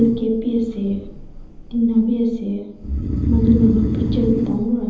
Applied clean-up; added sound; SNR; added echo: none; Breathing; 4 dB; reverberation time 0.9 s.